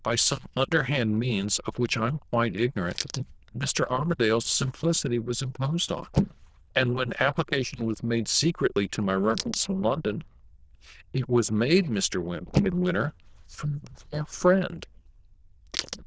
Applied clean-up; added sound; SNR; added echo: neural diffusion model UNIVERSE++.